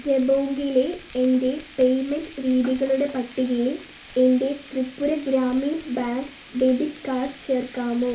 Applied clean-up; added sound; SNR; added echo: none; Frying (food); 17 dB; reverberation time 0.3 s.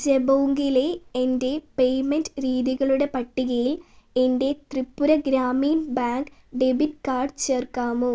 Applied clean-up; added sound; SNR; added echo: none; none; none; none.